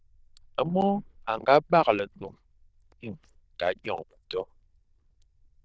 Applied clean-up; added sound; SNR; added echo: neural diffusion model UNIVERSE++.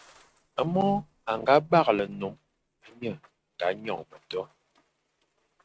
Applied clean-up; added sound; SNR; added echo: neural mask model RNNoise.